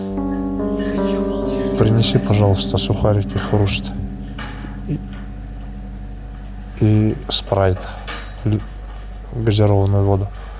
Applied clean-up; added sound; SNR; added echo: none; Piano; 6 dB; none.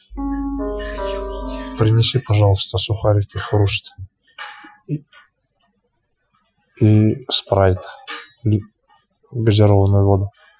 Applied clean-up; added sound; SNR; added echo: classical method Wiener filter.